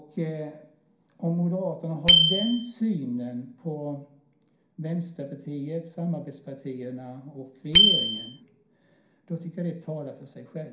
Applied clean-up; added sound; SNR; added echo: none; Bicycle bell; -3 dB; reverberation time 0.5 s.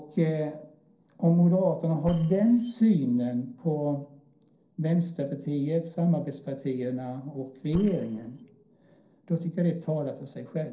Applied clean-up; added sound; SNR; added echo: neural separator model SepFormer DNS4.